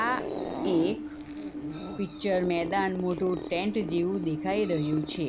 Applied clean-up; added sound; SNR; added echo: none; Zipper (clothing) + Train; 6 dB; none.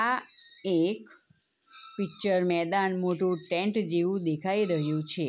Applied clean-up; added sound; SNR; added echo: none; none; none; none.